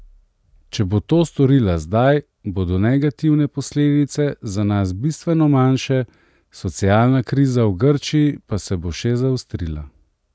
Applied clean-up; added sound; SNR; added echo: none; none; none; none.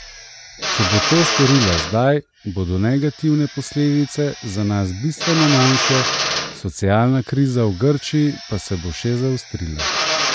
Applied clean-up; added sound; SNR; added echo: none; Drill; 5 dB; none.